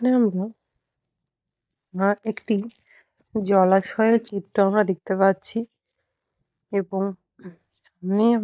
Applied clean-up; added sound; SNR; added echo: neural mask model DeepFilterNet 3.